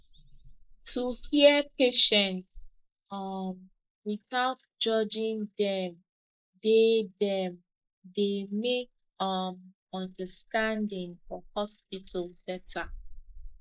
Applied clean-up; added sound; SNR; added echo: neural mask model Resemble Enhance denoiser.